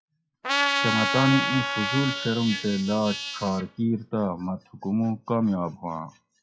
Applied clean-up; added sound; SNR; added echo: classical method WPE with log-MMSE.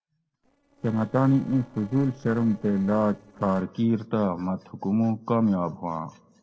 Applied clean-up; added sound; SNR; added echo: neural separator model SepFormer DNS4.